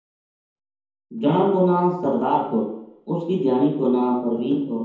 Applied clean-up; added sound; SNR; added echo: none; none; none; reverberation time 0.9 s.